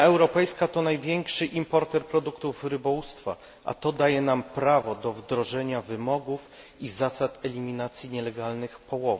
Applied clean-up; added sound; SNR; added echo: none; none; none; none.